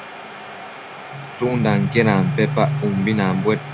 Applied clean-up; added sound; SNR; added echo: none; Domestic sounds, home sounds; 15 dB; none.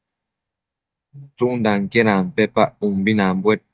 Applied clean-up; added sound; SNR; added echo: neural mask model DeepFilterNet 3.